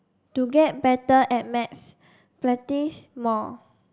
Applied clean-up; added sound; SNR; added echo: none; none; none; none.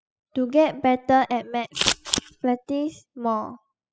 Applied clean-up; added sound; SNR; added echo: classical method spectral subtraction.